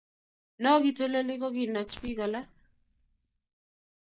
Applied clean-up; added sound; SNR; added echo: neural mask model DeepFilterNet 3.